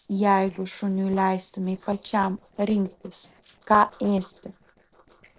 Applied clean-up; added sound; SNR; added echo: neural separator model SepFormer DNS4.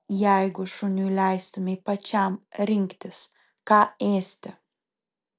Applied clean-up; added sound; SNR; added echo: none; none; none; none.